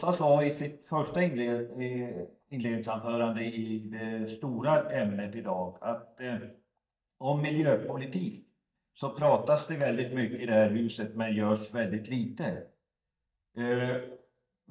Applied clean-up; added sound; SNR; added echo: neural mask model DeepFilterNet 3.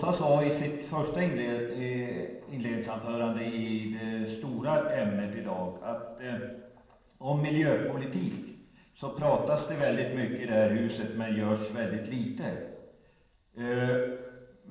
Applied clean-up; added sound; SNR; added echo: neural separator model SepFormer DNS4.